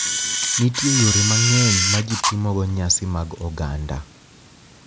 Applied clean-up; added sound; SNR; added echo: none; Camera; 2 dB; none.